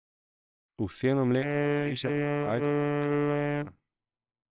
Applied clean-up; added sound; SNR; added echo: neural separator model SepFormer WHAMR!.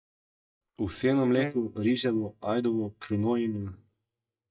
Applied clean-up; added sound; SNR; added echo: neural mask model DeepFilterNet 3.